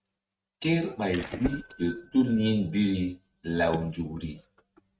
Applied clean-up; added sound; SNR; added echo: neural mask model RNNoise.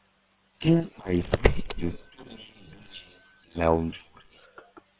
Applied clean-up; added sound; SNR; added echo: neural separator model SepFormer WHAM!.